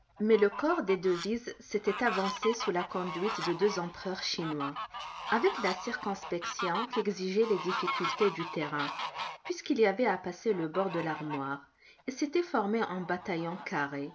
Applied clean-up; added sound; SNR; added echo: none; Fowl; 8 dB; none.